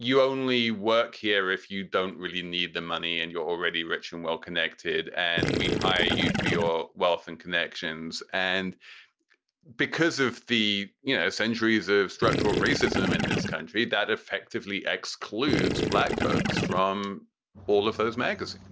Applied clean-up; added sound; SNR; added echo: none; Gurgling / Liquid; 0 dB; none.